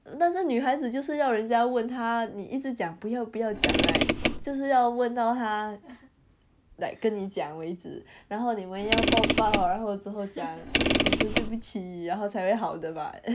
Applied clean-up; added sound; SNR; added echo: none; Mechanisms / Car; -5 dB; none.